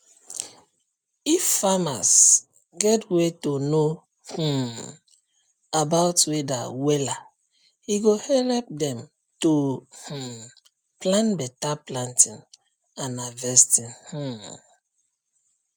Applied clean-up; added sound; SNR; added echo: none; none; none; none.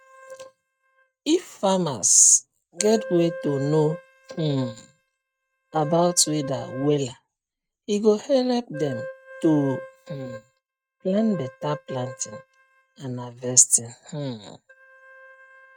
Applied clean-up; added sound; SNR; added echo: neural mask model RNNoise.